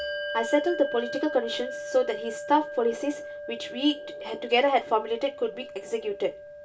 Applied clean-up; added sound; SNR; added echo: none; Bell; 9 dB; reverberation time 0.2 s.